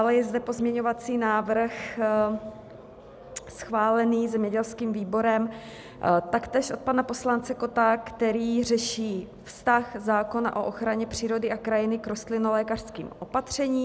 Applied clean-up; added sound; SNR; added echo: none; none; none; none.